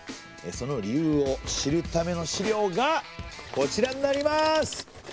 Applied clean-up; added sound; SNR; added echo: none; Cutlery, silverware; 18 dB; none.